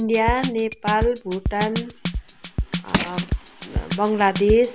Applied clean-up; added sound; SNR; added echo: none; Crushing + Drum kit; 4 dB; none.